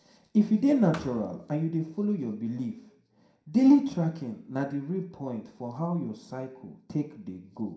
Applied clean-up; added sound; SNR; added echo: none; Thump, thud; 19 dB; reverberation time 0.4 s.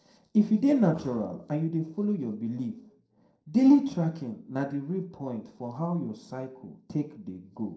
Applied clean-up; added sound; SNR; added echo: neural separator model SepFormer DNS4.